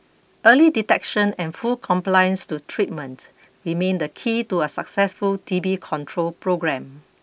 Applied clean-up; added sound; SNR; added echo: none; none; none; none.